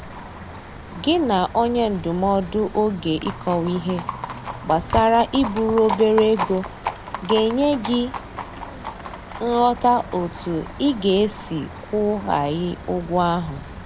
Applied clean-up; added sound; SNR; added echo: none; Livestock, farm animals, working animals; 11 dB; none.